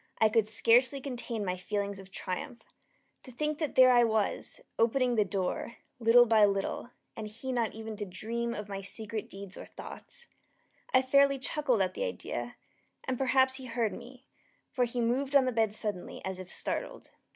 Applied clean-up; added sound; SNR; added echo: none; none; none; none.